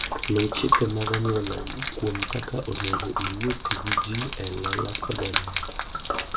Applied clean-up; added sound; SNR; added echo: none; Gurgling / Liquid; 0 dB; reverberation time 0.2 s.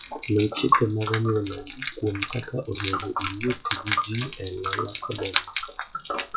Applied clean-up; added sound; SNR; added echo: classical method WPE with log-MMSE.